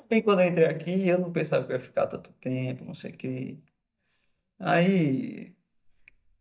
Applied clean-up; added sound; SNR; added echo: neural mask model DeepFilterNet 3.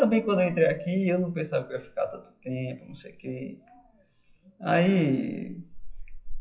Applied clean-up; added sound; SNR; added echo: classical method WPE with log-MMSE.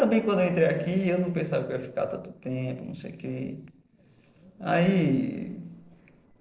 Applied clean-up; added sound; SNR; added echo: neural separator model SepFormer DNS4.